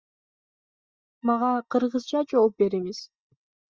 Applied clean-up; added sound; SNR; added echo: neural mask model DeepFilterNet 3.